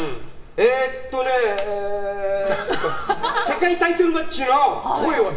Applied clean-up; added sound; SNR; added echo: none; none; none; reverberation time 0.9 s.